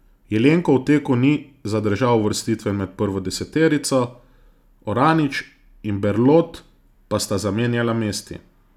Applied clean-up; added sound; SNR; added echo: none; none; none; none.